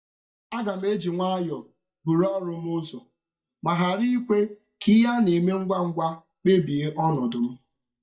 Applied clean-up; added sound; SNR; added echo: neural mask model DeepFilterNet 3.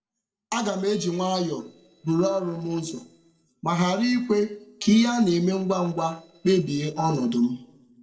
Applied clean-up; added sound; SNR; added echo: neural separator model SepFormer DNS4.